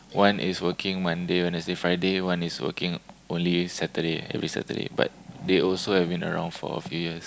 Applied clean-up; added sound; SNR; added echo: none; none; none; none.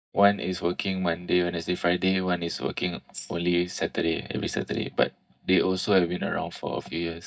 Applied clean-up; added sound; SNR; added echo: neural mask model DeepFilterNet 3.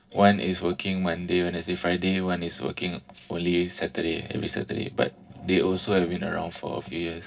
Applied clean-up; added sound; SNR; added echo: neural separator model SepFormer DNS4.